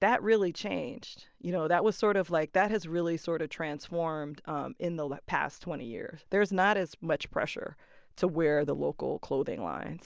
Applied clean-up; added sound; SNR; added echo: none; none; none; none.